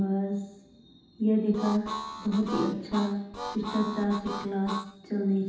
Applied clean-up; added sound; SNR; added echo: none; Harmonica; 8 dB; reverberation time 0.9 s.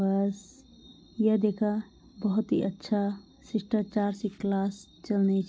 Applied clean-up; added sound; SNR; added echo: none; none; none; none.